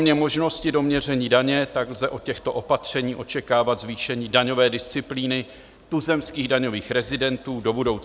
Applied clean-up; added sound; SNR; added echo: none; none; none; none.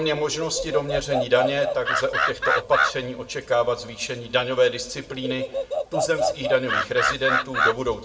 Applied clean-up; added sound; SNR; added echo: none; Animal; 2 dB; reverberation time 0.5 s.